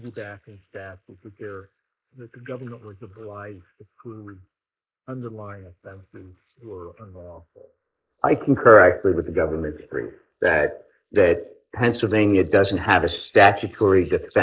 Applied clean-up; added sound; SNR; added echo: neural mask model Resemble Enhance denoiser.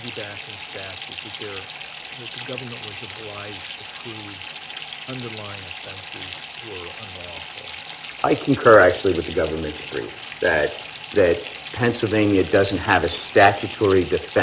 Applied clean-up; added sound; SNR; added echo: none; Fill (with liquid) / Bathtub (filling or washing); 13 dB; none.